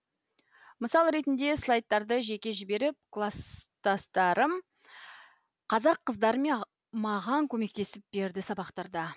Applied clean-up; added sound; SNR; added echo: none; none; none; none.